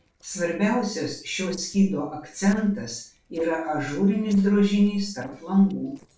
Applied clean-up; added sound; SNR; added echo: neural separator model SepFormer DNS4.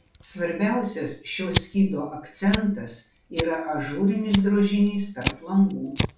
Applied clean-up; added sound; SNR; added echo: none; Fire; 7 dB; reverberation time 0.3 s.